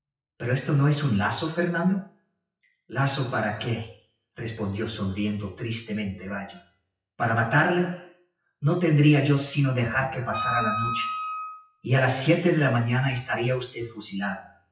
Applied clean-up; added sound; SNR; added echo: classical method WPE with log-MMSE.